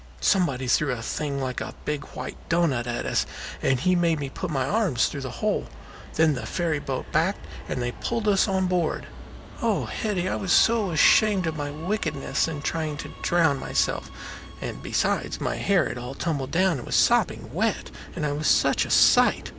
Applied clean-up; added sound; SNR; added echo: none; Subway, metro, underground; 16 dB; none.